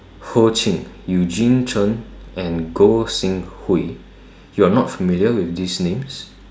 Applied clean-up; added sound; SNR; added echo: none; none; none; none.